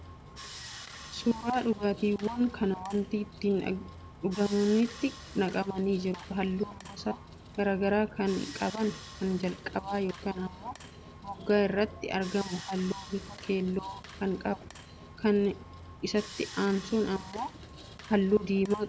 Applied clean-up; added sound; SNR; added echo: none; Sawing; 15 dB; none.